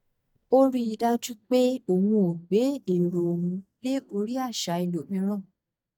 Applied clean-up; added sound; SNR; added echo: neural mask model DeepFilterNet 3.